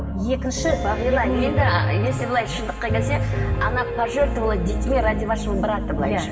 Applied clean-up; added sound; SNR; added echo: none; Piano; 1 dB; reverberation time 2.0 s.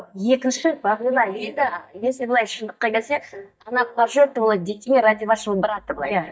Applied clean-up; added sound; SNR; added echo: neural mask model DeepFilterNet 3.